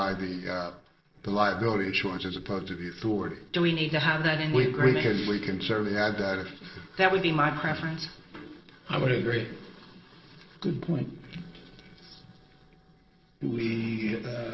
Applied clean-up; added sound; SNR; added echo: neural separator model SepFormer DNS4.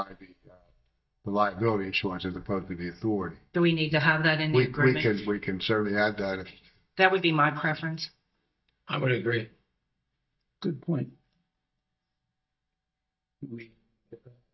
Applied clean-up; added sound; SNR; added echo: neural mask model DeepFilterNet 3.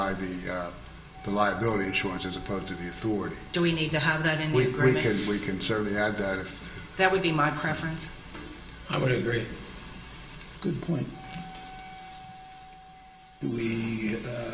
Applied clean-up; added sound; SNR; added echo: none; Wind instrument, woodwind instrument; 19 dB; reverberation time 0.7 s.